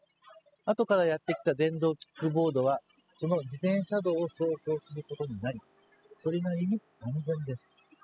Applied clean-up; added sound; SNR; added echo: classical method spectral subtraction.